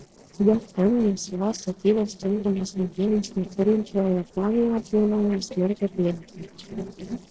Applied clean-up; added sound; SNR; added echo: neural separator model SepFormer DNS4.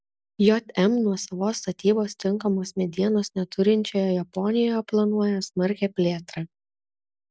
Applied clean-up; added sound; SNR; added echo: none; none; none; none.